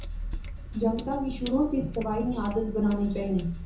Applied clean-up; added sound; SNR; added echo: none; Sink (filling or washing); 8 dB; reverberation time 0.6 s.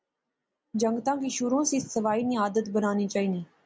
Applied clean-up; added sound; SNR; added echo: none; none; none; none.